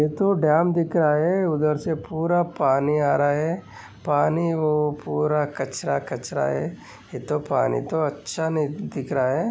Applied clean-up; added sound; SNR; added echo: none; none; none; none.